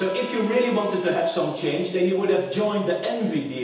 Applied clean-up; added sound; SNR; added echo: none; Harmonica; 18 dB; reverberation time 0.9 s.